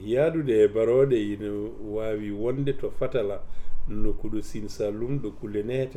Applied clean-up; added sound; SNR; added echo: none; none; none; none.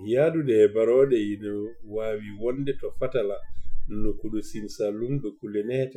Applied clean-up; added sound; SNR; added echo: classical method Wiener filter.